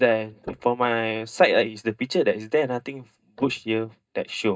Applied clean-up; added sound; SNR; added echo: neural mask model DeepFilterNet 3.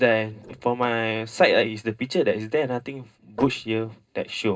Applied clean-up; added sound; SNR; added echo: neural separator model SepFormer DNS4.